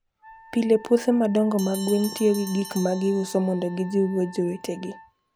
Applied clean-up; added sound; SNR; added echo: none; Wind instrument, woodwind instrument + Bell; 18 dB; none.